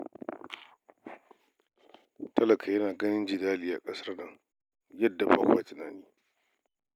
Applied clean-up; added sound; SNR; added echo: none; none; none; none.